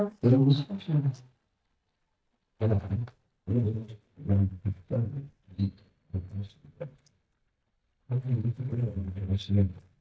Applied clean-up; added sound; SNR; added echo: neural mask model DeepFilterNet 3.